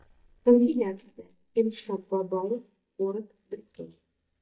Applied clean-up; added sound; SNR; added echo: neural mask model DeepFilterNet 3.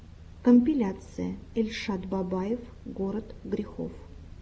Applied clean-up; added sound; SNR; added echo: none; none; none; none.